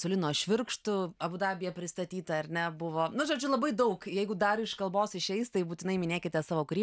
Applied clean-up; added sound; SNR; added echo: none; none; none; none.